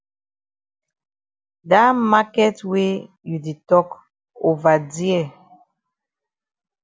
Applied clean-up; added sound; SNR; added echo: none; none; none; none.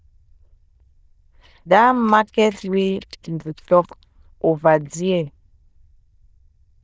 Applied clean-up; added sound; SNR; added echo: neural diffusion model UNIVERSE++.